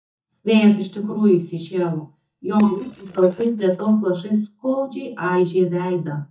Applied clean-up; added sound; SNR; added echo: neural mask model DeepFilterNet 3.